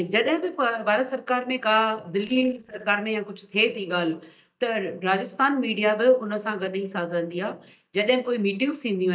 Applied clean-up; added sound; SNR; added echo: neural mask model DeepFilterNet 3.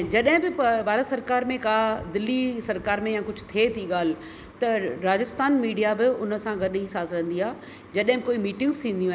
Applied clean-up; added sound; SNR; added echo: none; none; none; none.